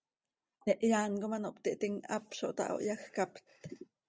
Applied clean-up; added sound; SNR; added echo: none; none; none; none.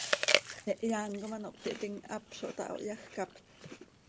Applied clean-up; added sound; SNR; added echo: none; Chewing, mastication; -1 dB; none.